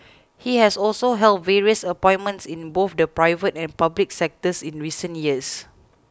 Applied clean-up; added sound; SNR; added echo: none; none; none; none.